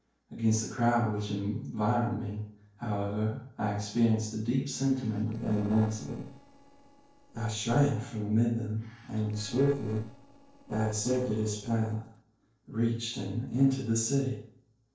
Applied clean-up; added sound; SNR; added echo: neural separator model SepFormer DNS4.